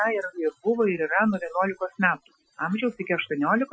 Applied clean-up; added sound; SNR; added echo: classical method Wiener filter.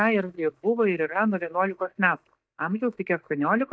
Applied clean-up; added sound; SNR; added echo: neural mask model DeepFilterNet 3.